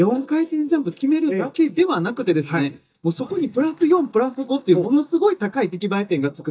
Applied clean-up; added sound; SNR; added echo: neural mask model DeepFilterNet 3.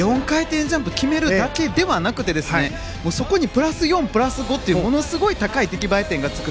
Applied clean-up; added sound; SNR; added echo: none; none; none; none.